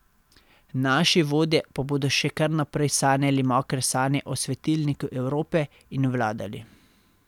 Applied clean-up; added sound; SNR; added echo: none; none; none; none.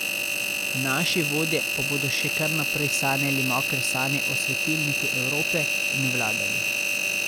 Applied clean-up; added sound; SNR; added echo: none; Engine; -4 dB; none.